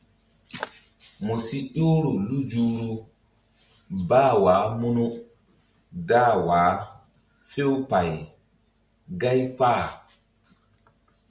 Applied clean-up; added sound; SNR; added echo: none; none; none; none.